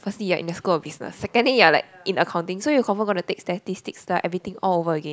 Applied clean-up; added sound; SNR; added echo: none; none; none; none.